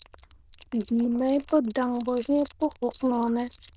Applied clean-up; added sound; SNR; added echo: neural diffusion model UNIVERSE++.